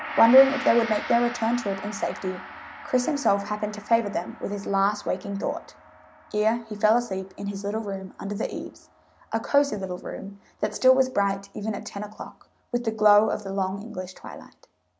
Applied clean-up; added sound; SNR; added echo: none; Gong; 16 dB; none.